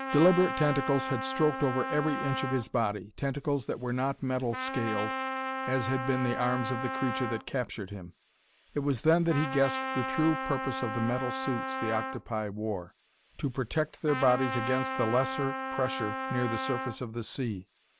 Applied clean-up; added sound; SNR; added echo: none; Trumpet; 6 dB; none.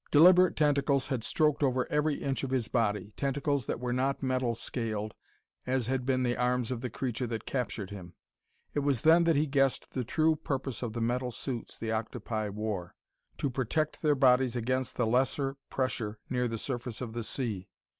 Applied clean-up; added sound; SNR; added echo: none; none; none; none.